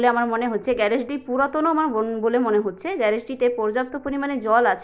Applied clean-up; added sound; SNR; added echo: none; none; none; none.